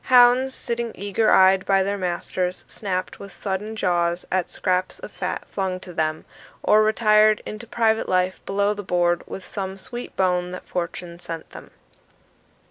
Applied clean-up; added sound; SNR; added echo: none; none; none; none.